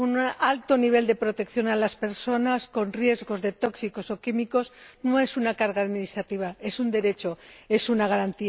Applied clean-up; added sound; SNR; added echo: none; none; none; none.